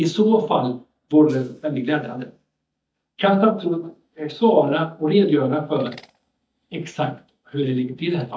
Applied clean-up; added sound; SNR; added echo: neural mask model DeepFilterNet 3.